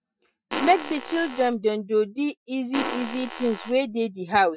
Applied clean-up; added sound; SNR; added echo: classical method Wiener filter.